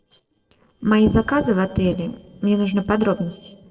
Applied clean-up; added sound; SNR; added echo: neural separator model SepFormer DNS4.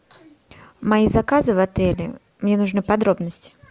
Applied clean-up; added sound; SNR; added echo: none; none; none; none.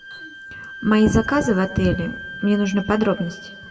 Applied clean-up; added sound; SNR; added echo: none; Wind instrument, woodwind instrument; 15 dB; reverberation time 1.1 s.